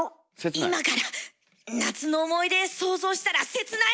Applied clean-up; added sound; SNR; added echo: none; none; none; none.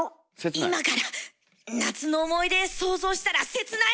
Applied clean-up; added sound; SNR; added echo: none; Meow; 14 dB; none.